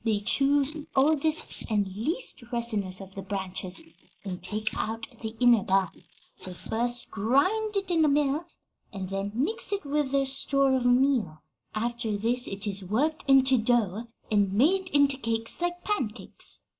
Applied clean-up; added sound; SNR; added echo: neural mask model Resemble Enhance denoiser.